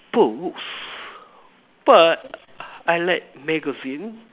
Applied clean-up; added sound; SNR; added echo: none; none; none; none.